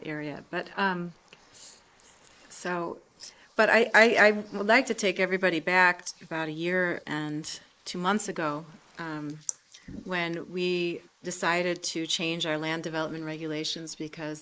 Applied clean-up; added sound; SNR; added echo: neural mask model Resemble Enhance denoiser.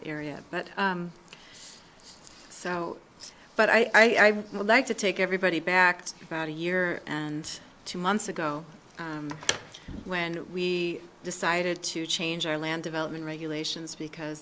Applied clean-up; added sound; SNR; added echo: none; none; none; none.